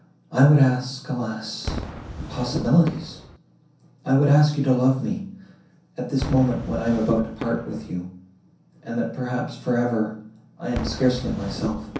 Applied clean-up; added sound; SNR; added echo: none; Whoosh, swoosh, swish / Fireworks; 12 dB; reverberation time 0.6 s.